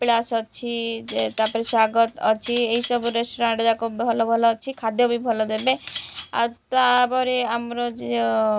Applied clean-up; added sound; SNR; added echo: none; Cutlery, silverware; 17 dB; none.